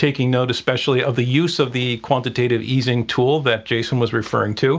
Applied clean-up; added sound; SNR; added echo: none; none; none; none.